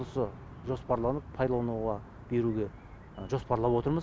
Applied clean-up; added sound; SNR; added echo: none; none; none; none.